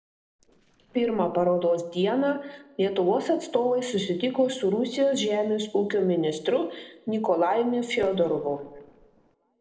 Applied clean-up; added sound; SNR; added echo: neural separator model SepFormer DNS4.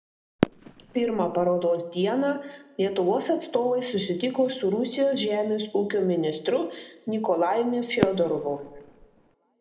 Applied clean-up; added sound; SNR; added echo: none; Fireworks; 6 dB; reverberation time 0.7 s.